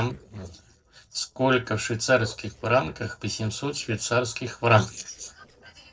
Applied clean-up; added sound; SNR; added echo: neural separator model SepFormer DNS4.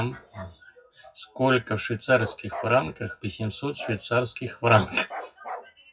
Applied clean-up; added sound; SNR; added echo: classical method WPE with log-MMSE.